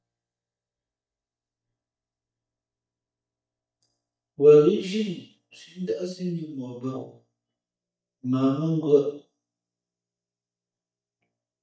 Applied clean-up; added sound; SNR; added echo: neural mask model DeepFilterNet 3.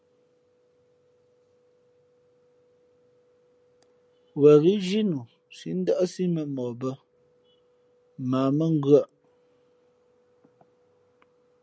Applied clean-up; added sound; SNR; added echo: none; none; none; none.